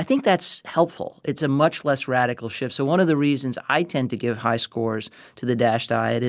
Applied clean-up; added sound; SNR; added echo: none; none; none; none.